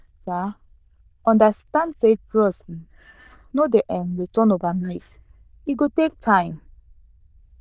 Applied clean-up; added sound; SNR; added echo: neural diffusion model UNIVERSE++.